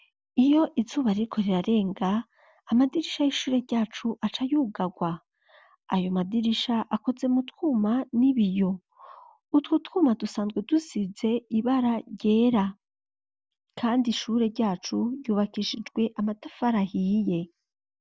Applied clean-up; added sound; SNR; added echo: none; none; none; none.